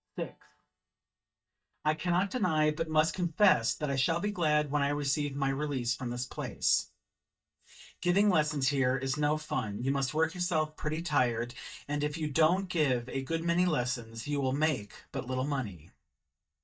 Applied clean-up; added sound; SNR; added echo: neural mask model DeepFilterNet 3.